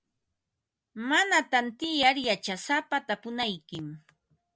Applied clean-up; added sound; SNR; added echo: none; none; none; none.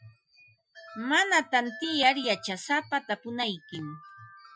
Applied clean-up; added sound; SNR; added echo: classical method Wiener filter.